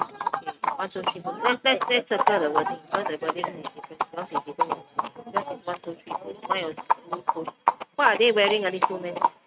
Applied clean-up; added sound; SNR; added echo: neural mask model RNNoise.